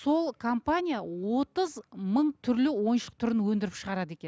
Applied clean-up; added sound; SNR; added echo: none; none; none; none.